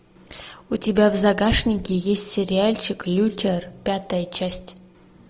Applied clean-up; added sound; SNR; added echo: none; none; none; none.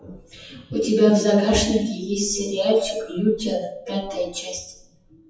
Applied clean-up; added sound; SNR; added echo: classical method WPE with log-MMSE.